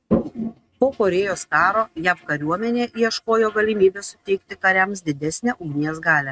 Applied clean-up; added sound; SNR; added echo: neural mask model RNNoise.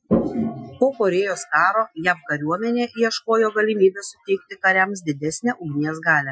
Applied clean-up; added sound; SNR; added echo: classical method Wiener filter.